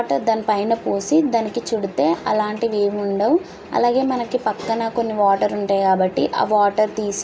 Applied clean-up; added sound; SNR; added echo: none; none; none; none.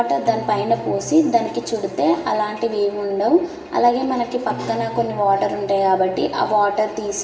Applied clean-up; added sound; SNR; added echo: none; Acoustic guitar; 17 dB; reverberation time 2.7 s.